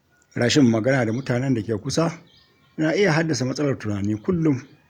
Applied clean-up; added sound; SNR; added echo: none; none; none; none.